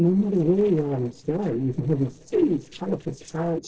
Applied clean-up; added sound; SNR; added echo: neural separator model SepFormer DNS4.